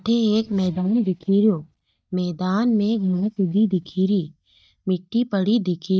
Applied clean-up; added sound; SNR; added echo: neural mask model DeepFilterNet 3.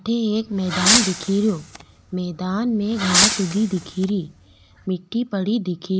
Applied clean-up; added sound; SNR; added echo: none; Fireworks; 1 dB; none.